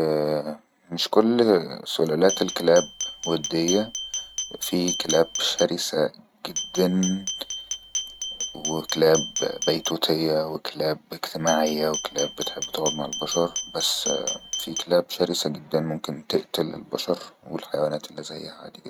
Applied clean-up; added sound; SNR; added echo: none; Glass; 7 dB; none.